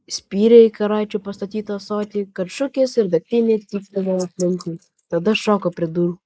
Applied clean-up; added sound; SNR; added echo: neural mask model Resemble Enhance denoiser.